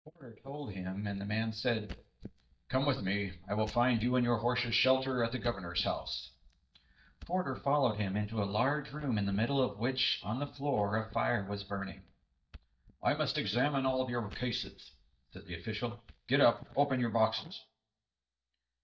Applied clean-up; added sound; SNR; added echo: neural mask model DeepFilterNet 3.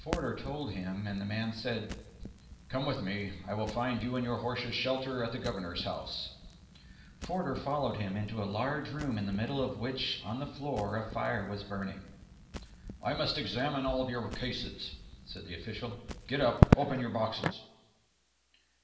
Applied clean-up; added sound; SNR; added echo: none; Crackle; 3 dB; reverberation time 0.9 s.